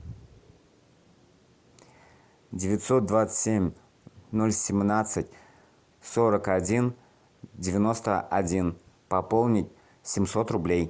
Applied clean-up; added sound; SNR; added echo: none; none; none; none.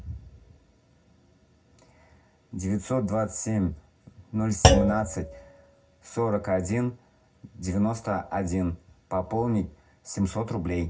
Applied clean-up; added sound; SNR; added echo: none; Thump, thud; -3 dB; reverberation time 0.4 s.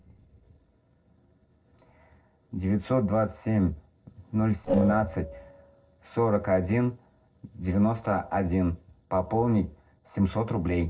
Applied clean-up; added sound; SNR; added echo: neural separator model SepFormer DNS4.